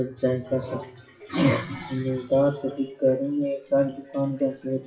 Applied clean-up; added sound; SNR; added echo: classical method WPE with log-MMSE.